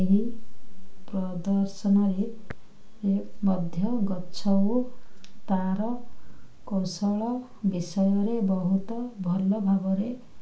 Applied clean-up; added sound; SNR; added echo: none; none; none; none.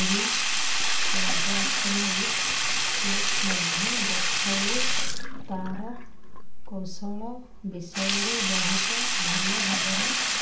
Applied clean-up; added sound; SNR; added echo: none; Sink (filling or washing); -1 dB; reverberation time 0.8 s.